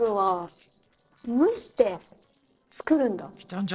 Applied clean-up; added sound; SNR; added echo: neural separator model SepFormer DNS4.